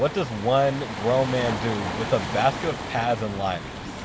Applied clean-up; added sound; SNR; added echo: none; Waves, surf; 7 dB; none.